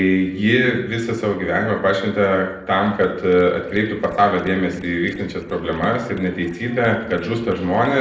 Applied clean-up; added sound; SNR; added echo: neural separator model SepFormer DNS4.